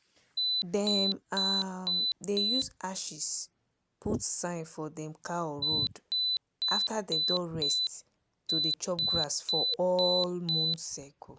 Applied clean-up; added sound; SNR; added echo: none; Alarm; -3 dB; none.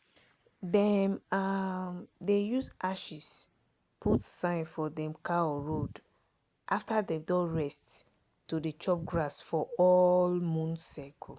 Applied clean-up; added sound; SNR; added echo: none; none; none; none.